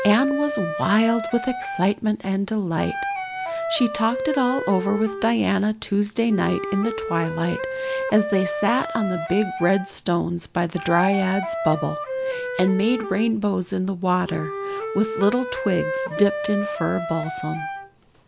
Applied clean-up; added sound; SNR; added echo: none; Wind instrument, woodwind instrument; 7 dB; none.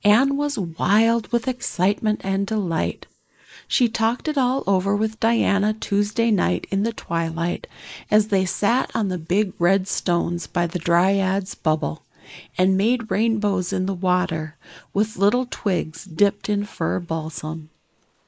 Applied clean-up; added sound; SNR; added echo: neural mask model Resemble Enhance denoiser.